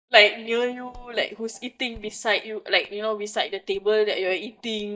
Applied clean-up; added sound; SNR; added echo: neural mask model DeepFilterNet 3.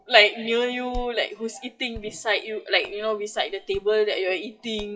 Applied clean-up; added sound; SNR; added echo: classical method WPE with log-MMSE.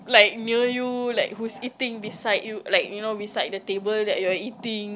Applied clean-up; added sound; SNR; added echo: none; none; none; none.